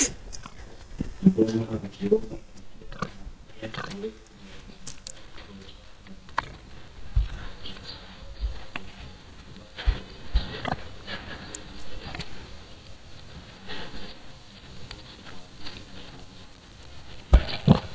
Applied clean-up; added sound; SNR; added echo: neural mask model DeepFilterNet 3.